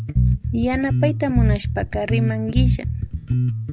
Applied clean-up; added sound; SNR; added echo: none; Bass guitar; -5 dB; none.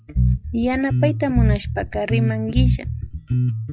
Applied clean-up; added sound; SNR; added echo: classical method log-MMSE.